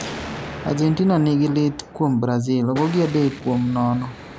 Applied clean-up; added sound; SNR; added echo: none; Explosion; 14 dB; none.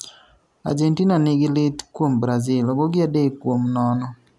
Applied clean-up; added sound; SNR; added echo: none; none; none; none.